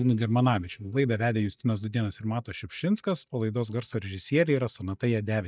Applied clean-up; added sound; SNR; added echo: neural mask model DeepFilterNet 3.